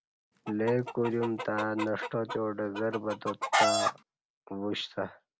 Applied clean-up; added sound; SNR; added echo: none; Chicken, rooster; 1 dB; none.